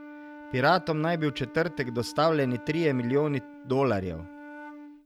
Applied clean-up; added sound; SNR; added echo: none; Wind instrument, woodwind instrument; 16 dB; none.